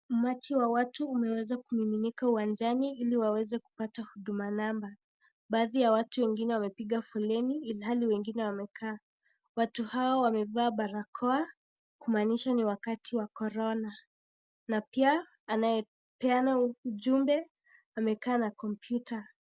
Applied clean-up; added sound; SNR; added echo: none; none; none; none.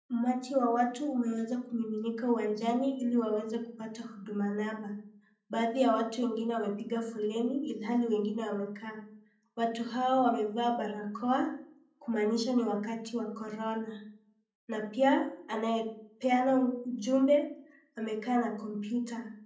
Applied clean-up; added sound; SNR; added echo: none; none; none; reverberation time 0.6 s.